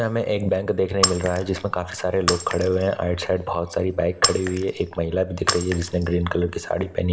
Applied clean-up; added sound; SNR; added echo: none; Shatter; 6 dB; reverberation time 0.6 s.